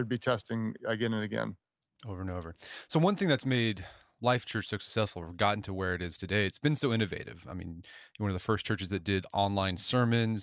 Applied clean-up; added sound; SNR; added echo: none; none; none; none.